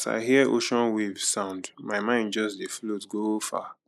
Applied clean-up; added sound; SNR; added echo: neural mask model Resemble Enhance denoiser.